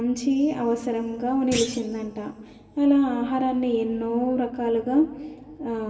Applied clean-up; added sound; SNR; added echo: none; Thump, thud; 13 dB; reverberation time 2.7 s.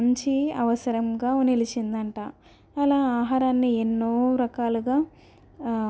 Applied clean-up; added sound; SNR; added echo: none; none; none; none.